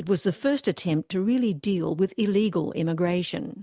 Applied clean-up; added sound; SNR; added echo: none; none; none; none.